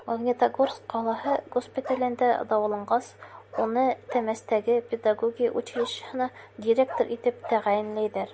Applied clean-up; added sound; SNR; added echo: none; Bark; 16 dB; none.